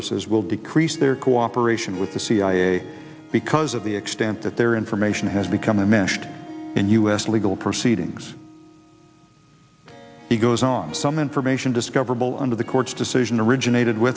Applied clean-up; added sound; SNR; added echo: none; Harp; 19 dB; none.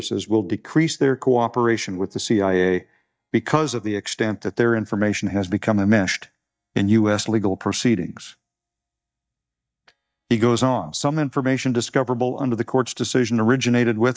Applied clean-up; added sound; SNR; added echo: neural mask model DeepFilterNet 3.